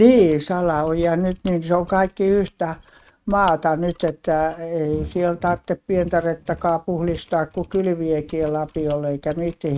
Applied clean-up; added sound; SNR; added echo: neural mask model RNNoise.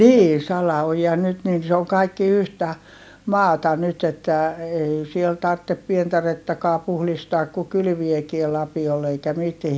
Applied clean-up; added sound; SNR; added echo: none; none; none; none.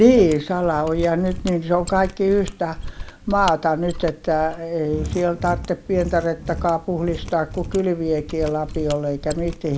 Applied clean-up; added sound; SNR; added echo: none; Mechanisms; 11 dB; none.